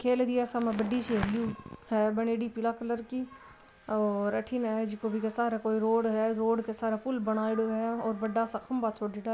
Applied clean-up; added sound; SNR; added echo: none; none; none; none.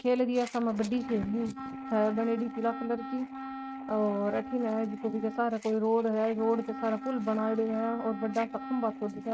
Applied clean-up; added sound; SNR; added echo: neural mask model RNNoise.